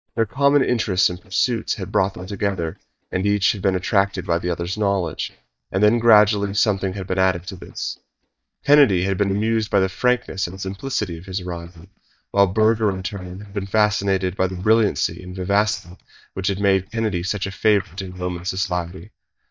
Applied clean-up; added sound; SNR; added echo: neural mask model DeepFilterNet 3.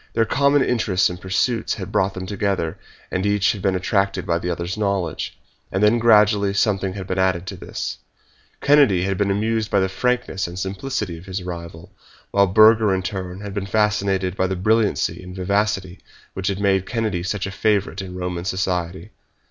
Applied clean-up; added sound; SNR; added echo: none; none; none; none.